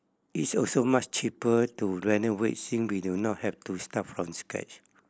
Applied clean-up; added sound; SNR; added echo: neural mask model Resemble Enhance denoiser.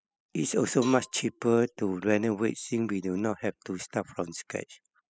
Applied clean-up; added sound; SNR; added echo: classical method spectral subtraction.